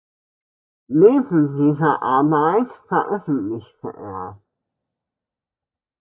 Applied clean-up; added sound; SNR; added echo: neural mask model DeepFilterNet 3.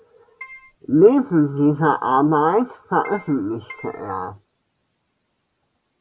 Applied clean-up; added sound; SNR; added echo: none; Keyboard (musical); 19 dB; none.